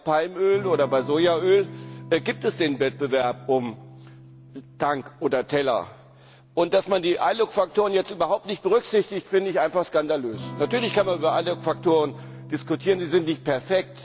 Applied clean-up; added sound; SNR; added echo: none; Electric guitar / Strum; 17 dB; none.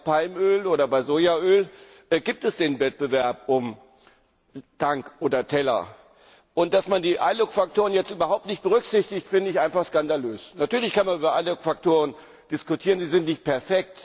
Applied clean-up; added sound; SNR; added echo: none; none; none; none.